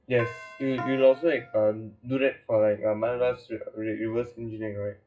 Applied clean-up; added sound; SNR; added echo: classical method WPE with log-MMSE.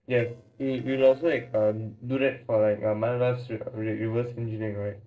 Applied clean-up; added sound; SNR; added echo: neural separator model SepFormer DNS4.